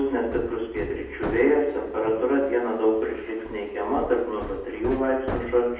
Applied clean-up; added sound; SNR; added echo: none; Hammer; 13 dB; reverberation time 0.8 s.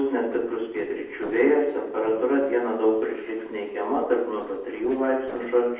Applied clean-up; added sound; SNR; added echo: neural separator model SepFormer DNS4.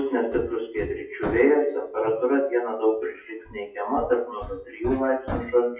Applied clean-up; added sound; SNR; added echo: classical method WPE with log-MMSE.